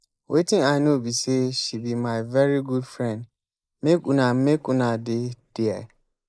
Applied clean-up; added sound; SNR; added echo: neural mask model Resemble Enhance denoiser.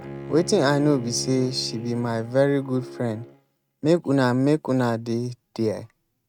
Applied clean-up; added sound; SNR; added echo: neural mask model RNNoise.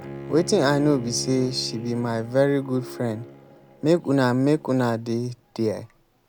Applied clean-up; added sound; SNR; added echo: none; Bowed string instrument; 15 dB; none.